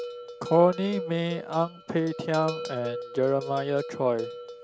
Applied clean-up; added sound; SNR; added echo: none; Bell; 11 dB; none.